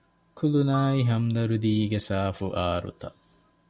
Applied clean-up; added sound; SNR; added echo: none; Marimba, xylophone; 17 dB; none.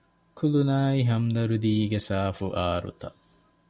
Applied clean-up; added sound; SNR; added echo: none; none; none; none.